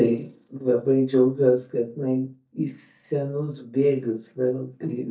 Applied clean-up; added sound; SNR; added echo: neural mask model DeepFilterNet 3.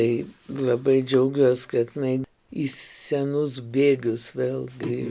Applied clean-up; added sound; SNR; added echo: none; none; none; none.